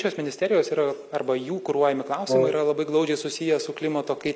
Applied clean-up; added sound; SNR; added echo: none; Wind instrument, woodwind instrument; 0 dB; none.